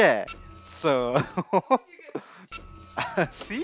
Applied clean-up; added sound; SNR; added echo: none; Printer; 17 dB; none.